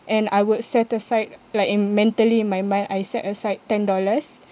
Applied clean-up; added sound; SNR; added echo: none; none; none; none.